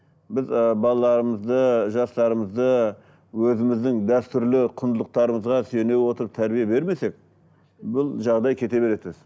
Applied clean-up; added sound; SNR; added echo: none; none; none; none.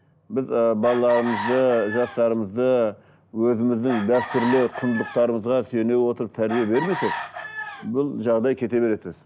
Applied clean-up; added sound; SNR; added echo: none; Chicken, rooster; 11 dB; none.